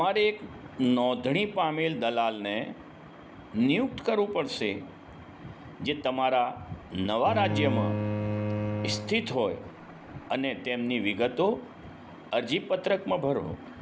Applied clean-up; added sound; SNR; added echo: none; Bowed string instrument; 3 dB; none.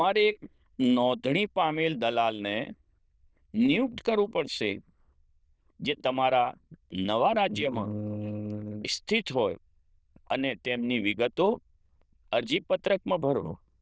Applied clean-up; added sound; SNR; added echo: neural diffusion model UNIVERSE++.